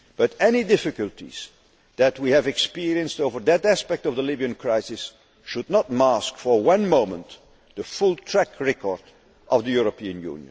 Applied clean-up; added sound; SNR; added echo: none; none; none; none.